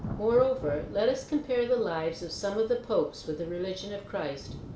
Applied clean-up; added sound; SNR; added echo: none; Thunder / Rain; 13 dB; reverberation time 0.4 s.